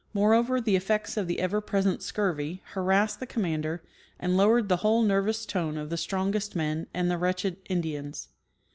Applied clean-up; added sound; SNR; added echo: none; none; none; none.